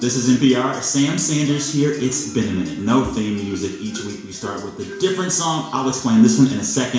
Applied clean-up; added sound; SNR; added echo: none; Marimba, xylophone; 18 dB; reverberation time 0.7 s.